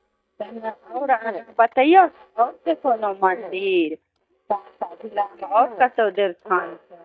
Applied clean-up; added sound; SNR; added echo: neural mask model DeepFilterNet 3.